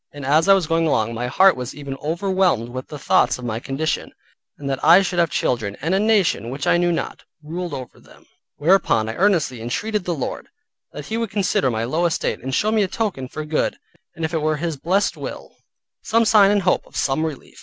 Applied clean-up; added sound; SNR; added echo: none; none; none; none.